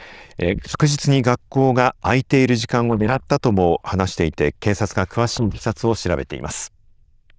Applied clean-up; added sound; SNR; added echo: neural diffusion model UNIVERSE++.